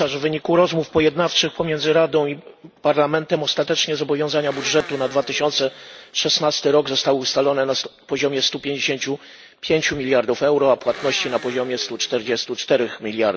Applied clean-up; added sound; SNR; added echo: none; Domestic sounds, home sounds; 18 dB; none.